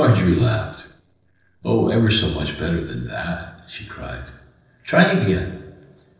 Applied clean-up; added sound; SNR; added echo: neural separator model SepFormer DNS4.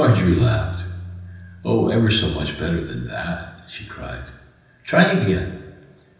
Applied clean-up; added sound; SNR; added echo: none; Tabla; 6 dB; reverberation time 0.9 s.